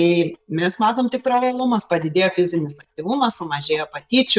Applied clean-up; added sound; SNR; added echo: neural mask model DeepFilterNet 3.